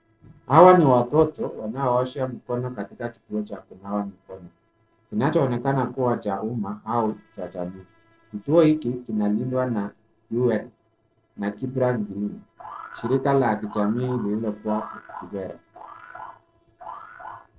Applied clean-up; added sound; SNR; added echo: neural separator model SepFormer DNS4.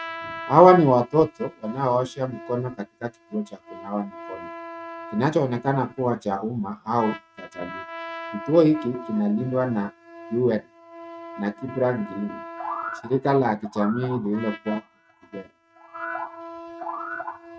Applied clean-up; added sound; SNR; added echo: neural mask model RNNoise.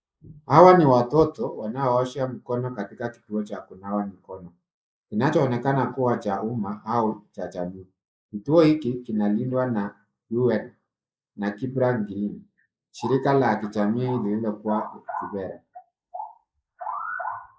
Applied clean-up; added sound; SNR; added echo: neural mask model Resemble Enhance denoiser.